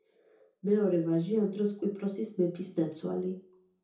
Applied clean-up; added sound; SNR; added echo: none; none; none; reverberation time 0.6 s.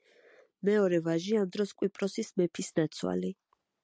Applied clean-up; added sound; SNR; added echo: none; none; none; none.